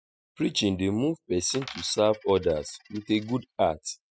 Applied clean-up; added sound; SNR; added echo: classical method spectral subtraction.